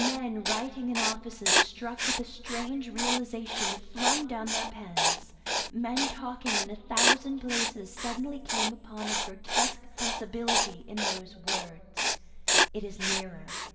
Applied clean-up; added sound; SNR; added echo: none; Writing; -5 dB; reverberation time 2.1 s.